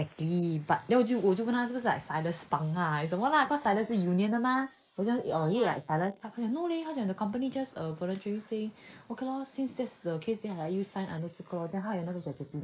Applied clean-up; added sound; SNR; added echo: neural mask model Resemble Enhance denoiser.